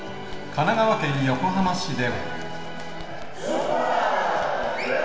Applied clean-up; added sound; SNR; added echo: none; Zipper (clothing); 9 dB; reverberation time 1.4 s.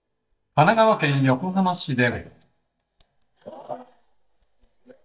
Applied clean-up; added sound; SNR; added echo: neural mask model DeepFilterNet 3.